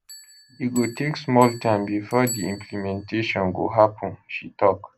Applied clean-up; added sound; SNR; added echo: none; Bell; 19 dB; none.